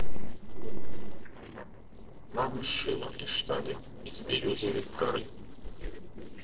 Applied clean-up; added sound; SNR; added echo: neural separator model SepFormer DNS4.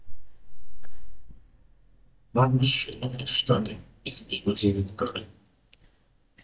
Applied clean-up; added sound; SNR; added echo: neural mask model DeepFilterNet 3.